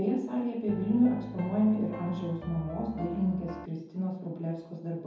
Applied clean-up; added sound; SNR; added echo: none; Piano; 12 dB; reverberation time 0.9 s.